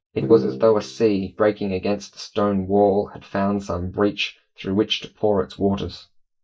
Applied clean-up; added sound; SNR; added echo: neural mask model DeepFilterNet 3.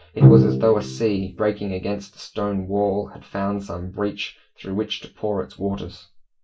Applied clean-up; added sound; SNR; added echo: none; Bowed string instrument; -3 dB; reverberation time 0.2 s.